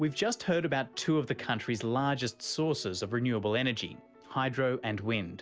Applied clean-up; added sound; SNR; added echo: none; none; none; none.